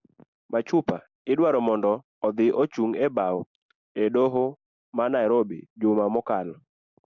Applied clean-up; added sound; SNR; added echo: none; none; none; none.